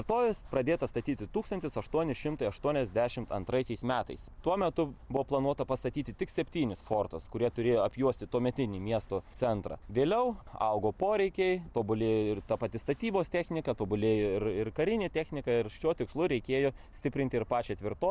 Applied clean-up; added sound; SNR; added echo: none; none; none; none.